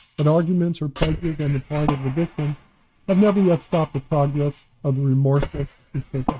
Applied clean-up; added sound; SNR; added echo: neural mask model RNNoise.